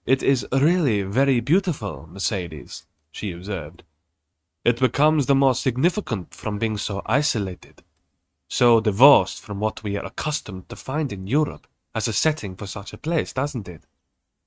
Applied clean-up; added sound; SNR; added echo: neural mask model RNNoise.